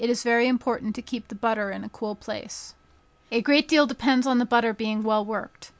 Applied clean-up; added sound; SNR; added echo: none; none; none; none.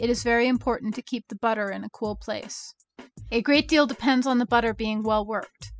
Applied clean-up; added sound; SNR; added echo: classical method spectral subtraction.